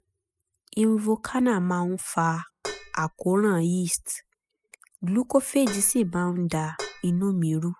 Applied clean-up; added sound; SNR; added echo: classical method spectral subtraction.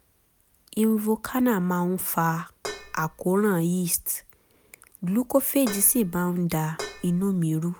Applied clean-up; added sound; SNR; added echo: none; Dishes, pots, and pans; 13 dB; none.